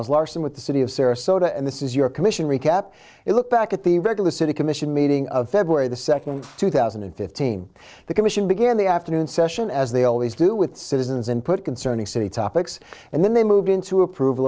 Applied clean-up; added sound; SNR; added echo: neural separator model SepFormer DNS4.